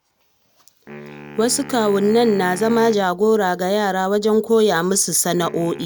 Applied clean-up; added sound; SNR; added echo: none; Wind instrument, woodwind instrument; 19 dB; none.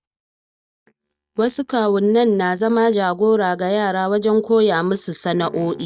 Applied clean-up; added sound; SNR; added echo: neural mask model DeepFilterNet 3.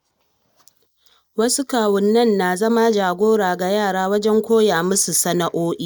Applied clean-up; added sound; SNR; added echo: neural mask model Resemble Enhance denoiser.